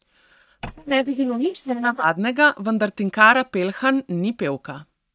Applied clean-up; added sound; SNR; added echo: neural mask model DeepFilterNet 3.